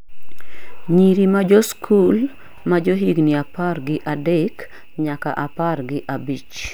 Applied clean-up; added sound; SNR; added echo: none; none; none; none.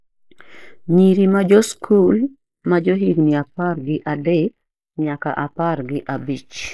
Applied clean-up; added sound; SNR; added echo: neural mask model Resemble Enhance denoiser.